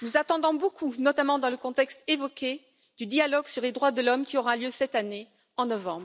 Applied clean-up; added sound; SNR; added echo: none; none; none; none.